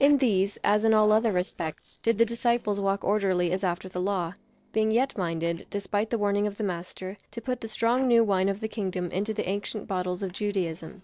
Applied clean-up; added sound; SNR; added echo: neural separator model SepFormer DNS4.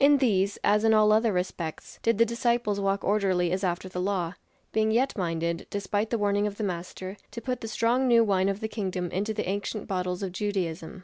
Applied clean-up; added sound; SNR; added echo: none; none; none; none.